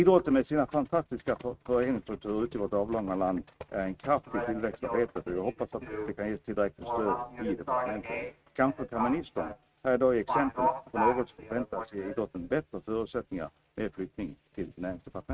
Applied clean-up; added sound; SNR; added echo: neural mask model RNNoise.